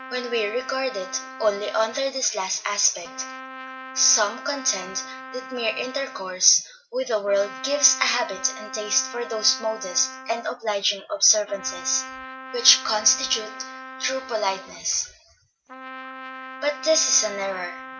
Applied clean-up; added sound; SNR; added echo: none; Trumpet; 14 dB; none.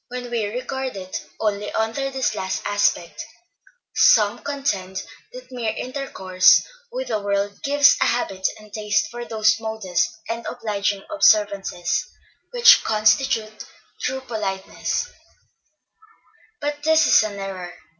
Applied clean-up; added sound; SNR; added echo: none; none; none; none.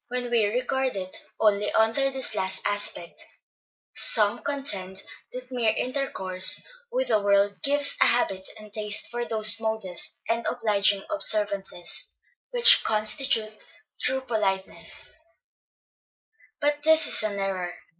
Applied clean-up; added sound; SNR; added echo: neural mask model Resemble Enhance denoiser.